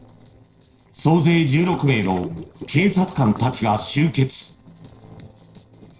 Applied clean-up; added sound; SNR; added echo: neural separator model SepFormer DNS4.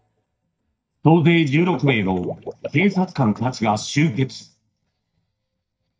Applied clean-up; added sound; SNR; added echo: neural mask model DeepFilterNet 3.